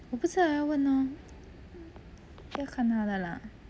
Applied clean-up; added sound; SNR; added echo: none; none; none; none.